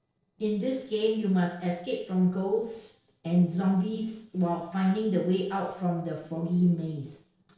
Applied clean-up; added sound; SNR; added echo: neural separator model SepFormer DNS4.